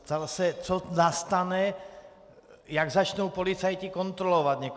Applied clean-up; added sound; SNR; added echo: none; none; none; none.